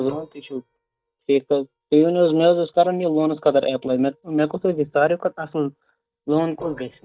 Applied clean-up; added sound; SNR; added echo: neural mask model DeepFilterNet 3.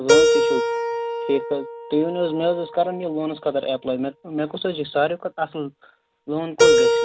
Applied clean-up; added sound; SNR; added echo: none; Keyboard (musical); -2 dB; none.